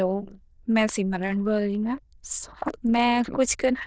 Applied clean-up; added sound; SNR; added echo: neural diffusion model UNIVERSE++.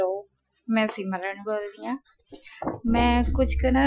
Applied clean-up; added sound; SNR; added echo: classical method Wiener filter.